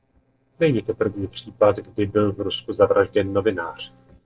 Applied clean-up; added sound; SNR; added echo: neural separator model SepFormer DNS4.